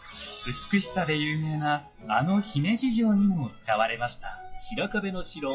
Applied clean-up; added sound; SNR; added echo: classical method WPE with log-MMSE.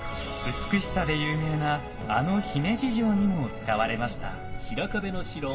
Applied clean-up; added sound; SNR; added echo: none; Cricket; 10 dB; reverberation time 0.4 s.